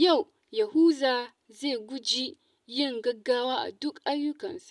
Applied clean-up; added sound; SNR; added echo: none; none; none; none.